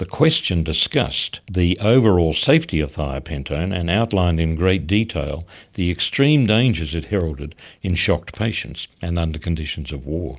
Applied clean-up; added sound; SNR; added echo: none; none; none; none.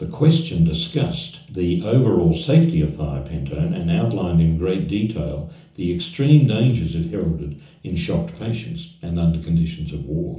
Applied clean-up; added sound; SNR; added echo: none; none; none; reverberation time 0.7 s.